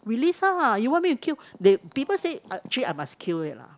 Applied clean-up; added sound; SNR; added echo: none; none; none; none.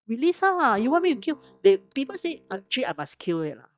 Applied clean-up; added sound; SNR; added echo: neural mask model DeepFilterNet 3.